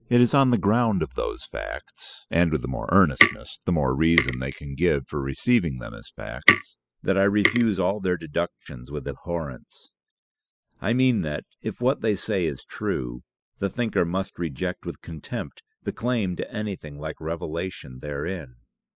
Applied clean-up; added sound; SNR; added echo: classical method spectral subtraction.